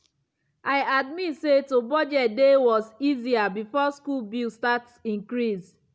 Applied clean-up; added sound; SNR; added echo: none; none; none; none.